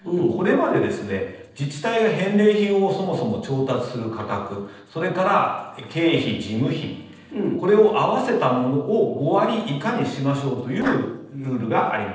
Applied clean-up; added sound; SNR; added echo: neural separator model SepFormer DNS4.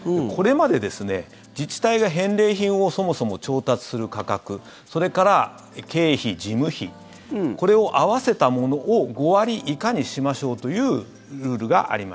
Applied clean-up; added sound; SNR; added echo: none; none; none; none.